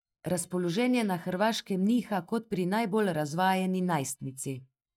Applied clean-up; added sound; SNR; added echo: neural mask model DeepFilterNet 3.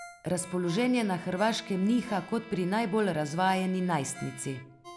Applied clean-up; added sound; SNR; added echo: none; Bowed string instrument + Ringtone; 18 dB; none.